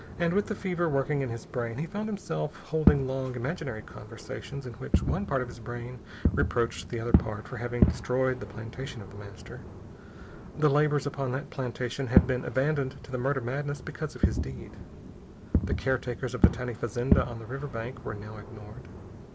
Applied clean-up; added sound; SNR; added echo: none; Fireworks; 1 dB; none.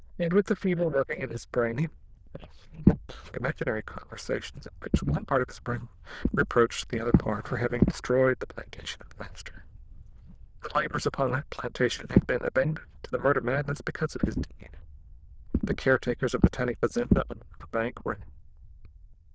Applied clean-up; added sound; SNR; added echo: neural diffusion model UNIVERSE++.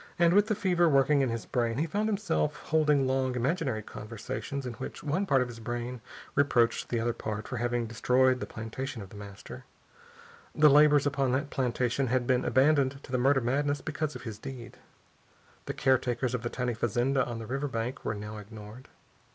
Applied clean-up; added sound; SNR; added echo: none; none; none; none.